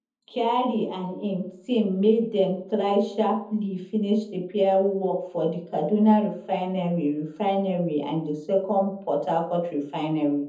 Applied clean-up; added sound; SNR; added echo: none; none; none; reverberation time 0.6 s.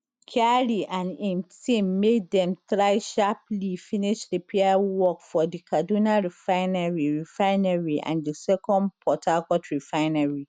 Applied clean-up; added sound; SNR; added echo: none; none; none; none.